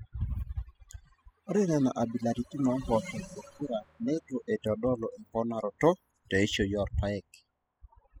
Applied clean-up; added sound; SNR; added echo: classical method spectral subtraction.